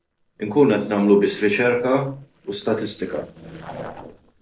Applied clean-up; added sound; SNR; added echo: neural separator model SepFormer DNS4.